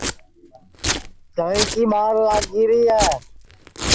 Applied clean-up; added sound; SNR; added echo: none; Domestic sounds, home sounds; 5 dB; none.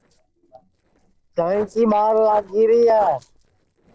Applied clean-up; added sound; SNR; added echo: neural separator model SepFormer DNS4.